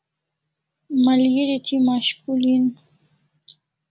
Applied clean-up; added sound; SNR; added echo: none; none; none; none.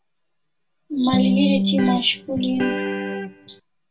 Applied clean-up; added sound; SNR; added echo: none; Electric guitar; -2 dB; reverberation time 0.2 s.